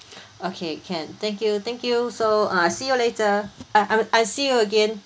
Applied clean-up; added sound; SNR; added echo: none; none; none; none.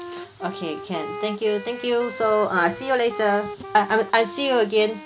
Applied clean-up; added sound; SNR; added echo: none; Wind instrument, woodwind instrument; 13 dB; none.